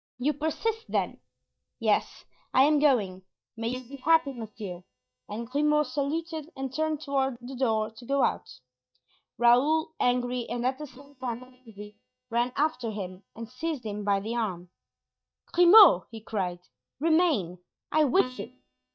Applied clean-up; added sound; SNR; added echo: neural mask model DeepFilterNet 3.